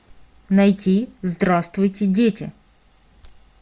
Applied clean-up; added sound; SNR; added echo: none; none; none; none.